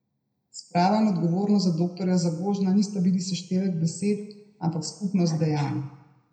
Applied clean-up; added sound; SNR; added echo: none; none; none; reverberation time 0.8 s.